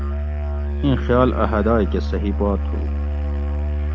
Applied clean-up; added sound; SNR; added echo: none; Musical instrument; -1 dB; none.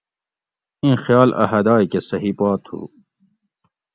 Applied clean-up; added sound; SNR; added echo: none; none; none; none.